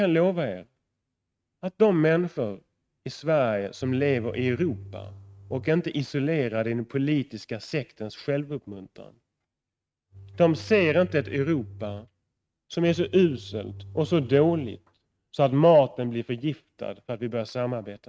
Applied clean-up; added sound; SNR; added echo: neural mask model RNNoise.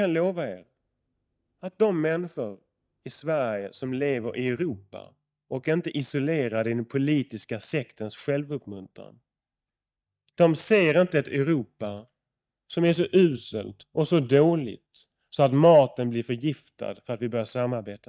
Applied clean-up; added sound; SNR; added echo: neural mask model DeepFilterNet 3.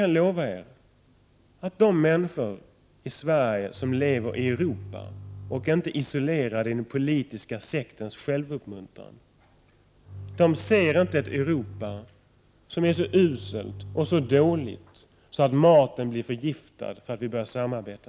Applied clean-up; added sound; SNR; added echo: none; Bowed string instrument; 15 dB; none.